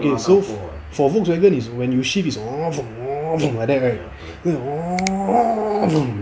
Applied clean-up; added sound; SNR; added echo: none; Finger snapping; 16 dB; none.